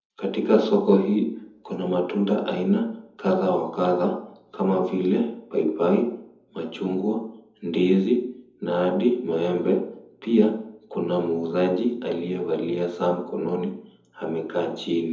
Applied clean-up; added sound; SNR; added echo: none; none; none; reverberation time 0.7 s.